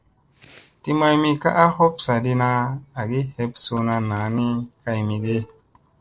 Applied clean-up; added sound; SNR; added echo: neural separator model SepFormer DNS4.